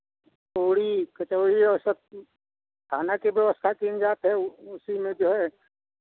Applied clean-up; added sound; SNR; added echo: none; none; none; none.